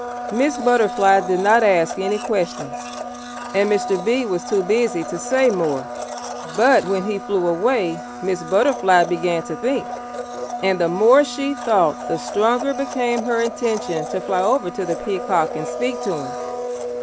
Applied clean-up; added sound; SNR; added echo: none; Domestic sounds, home sounds; 9 dB; none.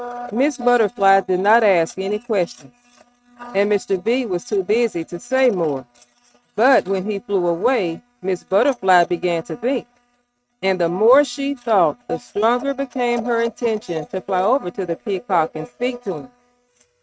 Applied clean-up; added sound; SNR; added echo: neural mask model RNNoise.